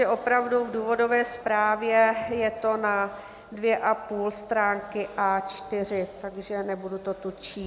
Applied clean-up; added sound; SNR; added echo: none; none; none; none.